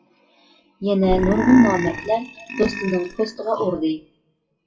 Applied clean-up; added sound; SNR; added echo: classical method WPE with log-MMSE.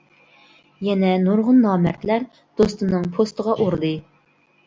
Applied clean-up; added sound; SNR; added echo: none; none; none; none.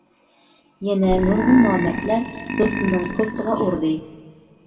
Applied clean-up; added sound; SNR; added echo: none; Burping, eructation; 5 dB; reverberation time 1.4 s.